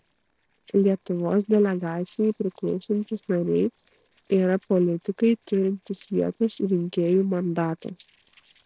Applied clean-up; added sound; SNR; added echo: neural separator model SepFormer DNS4.